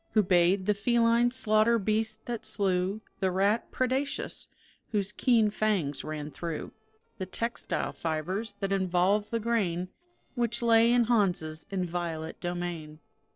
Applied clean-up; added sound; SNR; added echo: neural separator model SepFormer DNS4.